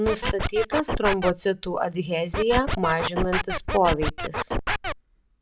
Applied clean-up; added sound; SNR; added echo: none; Scratching (performance technique); 2 dB; none.